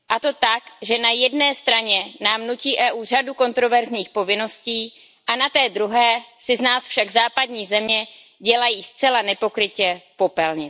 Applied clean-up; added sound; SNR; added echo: none; none; none; none.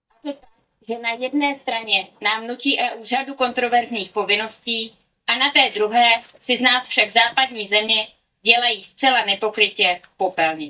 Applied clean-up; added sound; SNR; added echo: neural mask model DeepFilterNet 3.